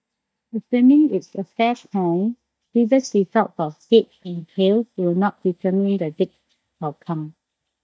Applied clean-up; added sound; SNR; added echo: neural mask model DeepFilterNet 3.